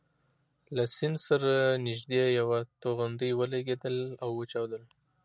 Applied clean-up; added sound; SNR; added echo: none; none; none; none.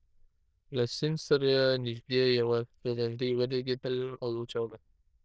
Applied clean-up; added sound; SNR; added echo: neural diffusion model UNIVERSE++.